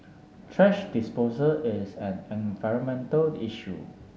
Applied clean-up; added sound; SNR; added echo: none; none; none; none.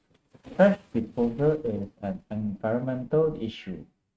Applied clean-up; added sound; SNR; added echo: neural mask model RNNoise.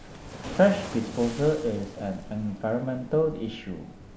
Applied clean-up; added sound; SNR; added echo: none; Waves, surf; 14 dB; none.